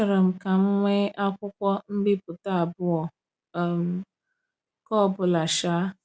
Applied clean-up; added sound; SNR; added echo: none; none; none; none.